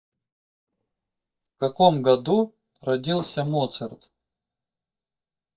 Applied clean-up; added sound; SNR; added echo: neural mask model DeepFilterNet 3.